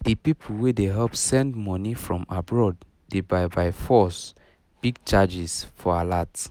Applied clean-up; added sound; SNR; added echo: none; none; none; none.